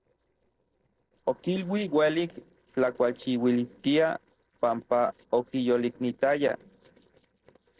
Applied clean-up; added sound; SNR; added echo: neural separator model SepFormer DNS4.